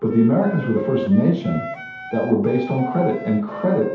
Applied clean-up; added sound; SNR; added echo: none; Wind instrument, woodwind instrument; 12 dB; reverberation time 0.8 s.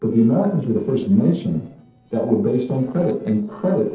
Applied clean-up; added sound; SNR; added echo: neural separator model SepFormer DNS4.